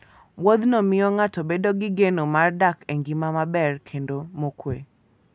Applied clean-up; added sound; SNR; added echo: none; none; none; none.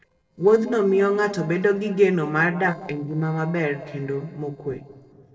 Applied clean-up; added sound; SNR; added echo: neural separator model SepFormer DNS4.